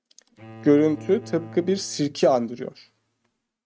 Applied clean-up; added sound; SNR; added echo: neural mask model RNNoise.